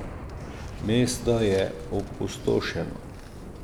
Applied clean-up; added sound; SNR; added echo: none; Thunder / Rain; 10 dB; none.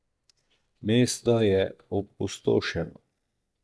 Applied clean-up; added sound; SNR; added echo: neural mask model DeepFilterNet 3.